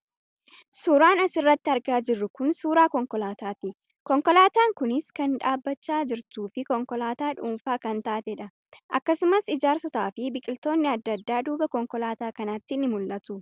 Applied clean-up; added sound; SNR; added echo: none; none; none; none.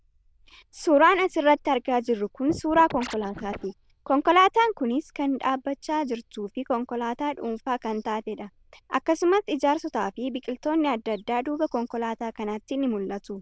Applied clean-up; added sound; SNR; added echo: neural diffusion model UNIVERSE++.